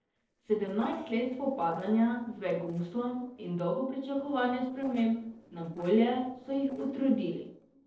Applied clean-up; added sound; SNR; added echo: neural separator model SepFormer DNS4.